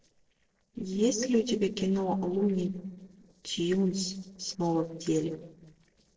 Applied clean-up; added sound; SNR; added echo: neural separator model SepFormer DNS4.